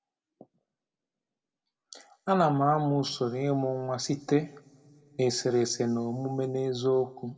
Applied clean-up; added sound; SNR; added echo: none; none; none; reverberation time 2.3 s.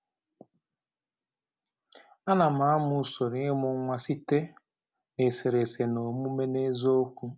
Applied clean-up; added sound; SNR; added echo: none; none; none; none.